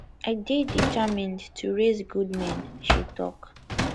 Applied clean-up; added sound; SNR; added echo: none; Drawer open or close; 3 dB; none.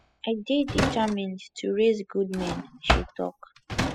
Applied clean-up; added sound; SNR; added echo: classical method spectral subtraction.